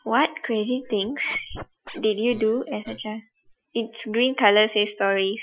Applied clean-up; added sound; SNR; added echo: classical method Wiener filter.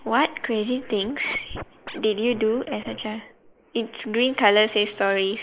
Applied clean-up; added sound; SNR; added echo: neural mask model Resemble Enhance denoiser.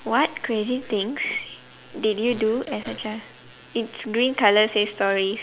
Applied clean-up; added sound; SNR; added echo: none; none; none; none.